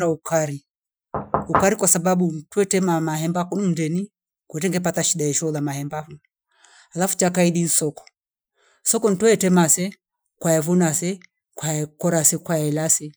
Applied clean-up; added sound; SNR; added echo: classical method Wiener filter.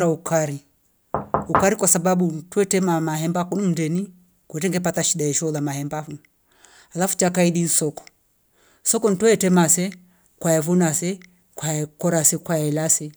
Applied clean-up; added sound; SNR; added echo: none; Knock / Wood; 1 dB; none.